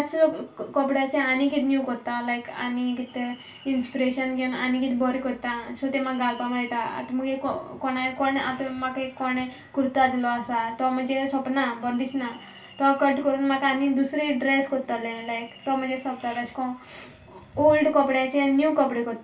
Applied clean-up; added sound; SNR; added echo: none; none; none; reverberation time 0.3 s.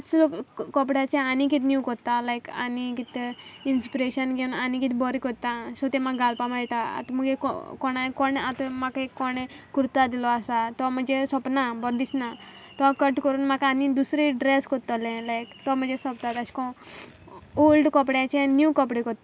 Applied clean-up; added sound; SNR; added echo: none; none; none; none.